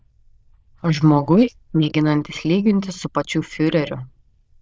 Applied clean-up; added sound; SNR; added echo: neural diffusion model UNIVERSE++.